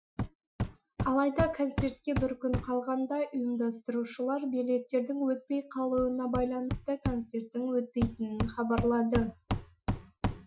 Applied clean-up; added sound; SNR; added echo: classical method Wiener filter.